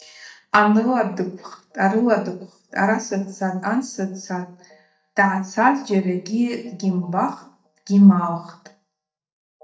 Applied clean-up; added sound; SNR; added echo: neural mask model DeepFilterNet 3.